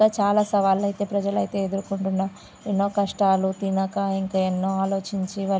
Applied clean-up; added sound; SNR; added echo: none; none; none; none.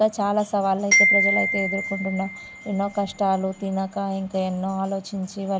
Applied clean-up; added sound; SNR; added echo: none; Glockenspiel; 1 dB; none.